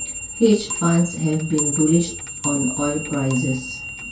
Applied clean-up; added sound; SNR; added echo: none; Clock; 6 dB; reverberation time 0.2 s.